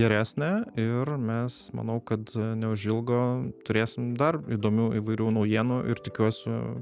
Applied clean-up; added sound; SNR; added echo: none; none; none; none.